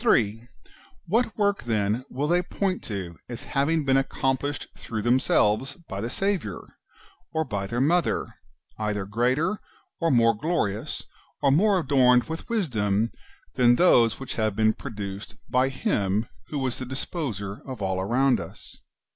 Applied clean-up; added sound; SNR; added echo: none; none; none; none.